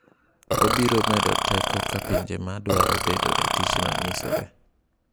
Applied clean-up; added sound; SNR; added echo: none; Burping, eructation; -4 dB; none.